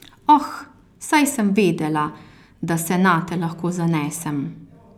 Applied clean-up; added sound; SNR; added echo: none; none; none; none.